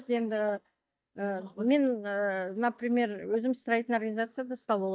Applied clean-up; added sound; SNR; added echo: neural mask model DeepFilterNet 3.